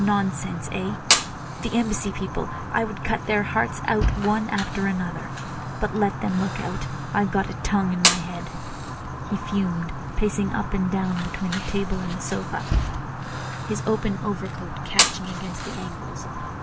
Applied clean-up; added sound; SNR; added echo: none; Fire + Bass drum; 2 dB; none.